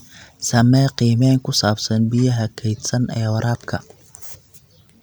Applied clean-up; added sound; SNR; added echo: none; none; none; none.